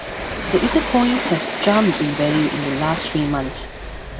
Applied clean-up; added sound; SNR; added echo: none; Train; 5 dB; none.